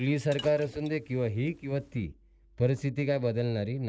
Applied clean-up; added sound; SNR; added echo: none; Liquid; 19 dB; none.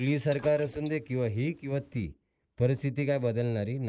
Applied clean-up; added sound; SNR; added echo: neural mask model Resemble Enhance denoiser.